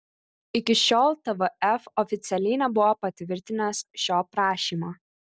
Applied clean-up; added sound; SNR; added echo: none; none; none; none.